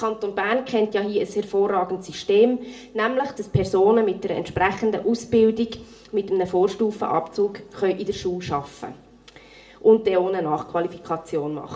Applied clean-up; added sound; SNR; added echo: none; none; none; reverberation time 0.3 s.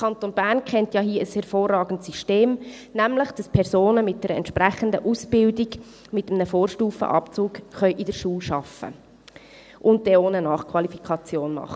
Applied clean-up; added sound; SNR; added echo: none; none; none; none.